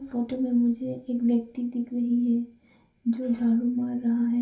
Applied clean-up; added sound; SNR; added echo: none; none; none; reverberation time 0.3 s.